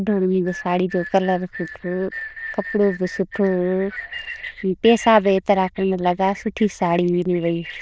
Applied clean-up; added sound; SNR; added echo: neural diffusion model UNIVERSE++.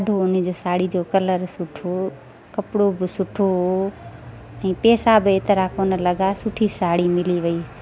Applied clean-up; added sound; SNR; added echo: none; none; none; none.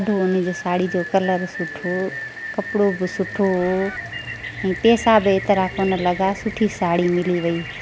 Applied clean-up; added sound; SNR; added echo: none; Rain + Bird; 13 dB; none.